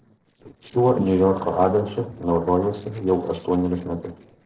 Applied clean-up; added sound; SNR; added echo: neural separator model SepFormer DNS4.